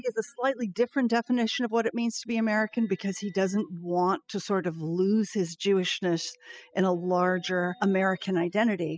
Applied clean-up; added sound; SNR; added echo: classical method spectral subtraction.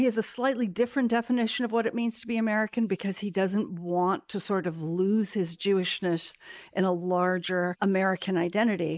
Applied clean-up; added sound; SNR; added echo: neural mask model Resemble Enhance denoiser.